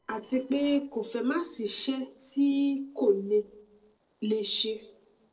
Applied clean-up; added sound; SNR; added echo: neural separator model SepFormer DNS4.